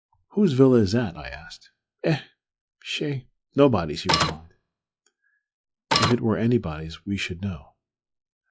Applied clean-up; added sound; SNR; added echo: classical method log-MMSE.